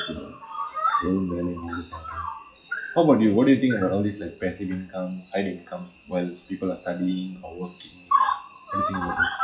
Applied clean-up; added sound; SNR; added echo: classical method WPE with log-MMSE.